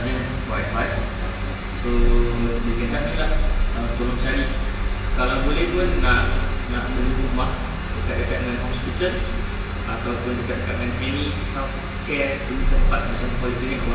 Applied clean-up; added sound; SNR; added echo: none; Purr; 1 dB; reverberation time 1.1 s.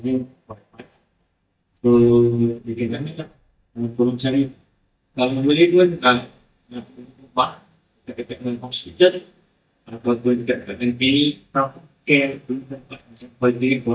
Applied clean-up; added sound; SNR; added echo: neural mask model DeepFilterNet 3.